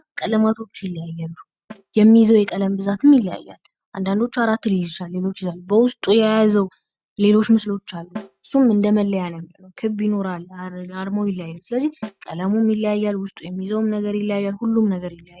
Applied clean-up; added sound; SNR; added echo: neural mask model RNNoise.